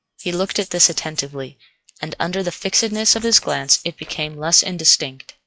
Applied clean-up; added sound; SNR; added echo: classical method log-MMSE.